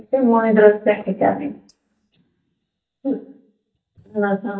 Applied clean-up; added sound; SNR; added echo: neural mask model DeepFilterNet 3.